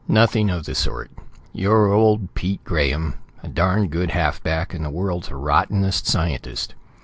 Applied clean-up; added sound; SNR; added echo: none; none; none; none.